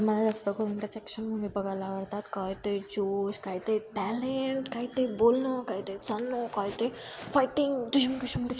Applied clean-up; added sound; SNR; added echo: none; none; none; none.